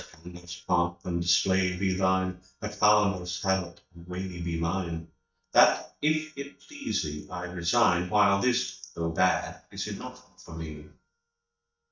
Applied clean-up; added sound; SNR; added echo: neural mask model DeepFilterNet 3.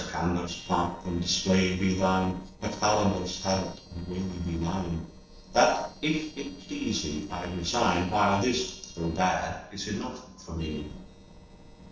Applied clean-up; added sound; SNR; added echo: neural separator model SepFormer DNS4.